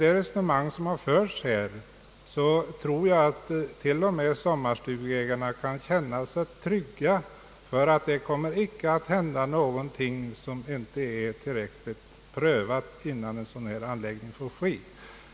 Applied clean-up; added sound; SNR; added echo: none; none; none; none.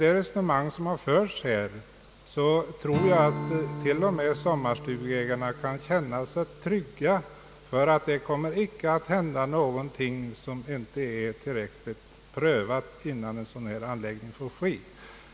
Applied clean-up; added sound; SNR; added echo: none; Strum; 14 dB; none.